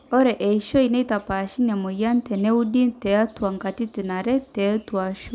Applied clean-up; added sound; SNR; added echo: none; none; none; none.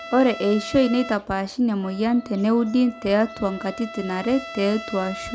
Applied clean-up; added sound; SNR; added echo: none; Trumpet; 15 dB; none.